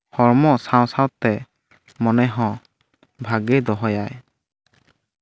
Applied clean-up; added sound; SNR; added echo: none; none; none; none.